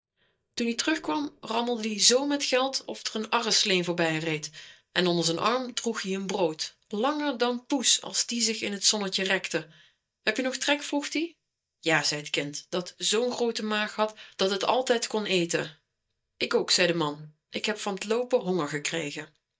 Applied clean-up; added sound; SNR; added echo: neural mask model DeepFilterNet 3.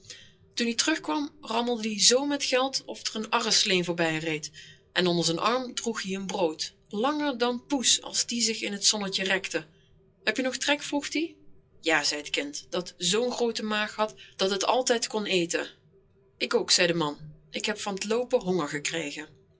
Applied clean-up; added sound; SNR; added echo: classical method WPE with log-MMSE.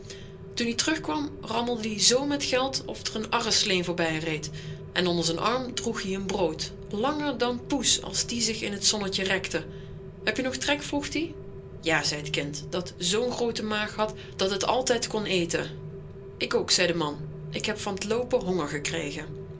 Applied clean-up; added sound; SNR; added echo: none; Rain; 13 dB; reverberation time 0.2 s.